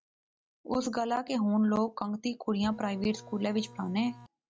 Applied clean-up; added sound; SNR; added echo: none; Printer; 19 dB; none.